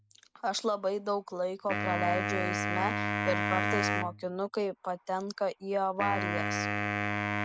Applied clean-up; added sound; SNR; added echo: none; Wind instrument, woodwind instrument; 0 dB; none.